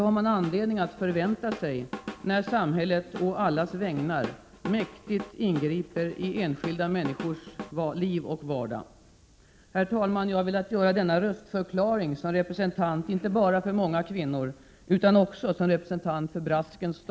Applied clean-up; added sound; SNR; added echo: none; Drum / Drum kit; 13 dB; none.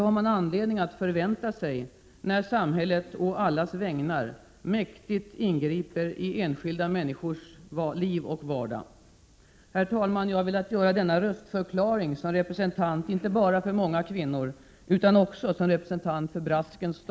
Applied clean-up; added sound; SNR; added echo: none; none; none; none.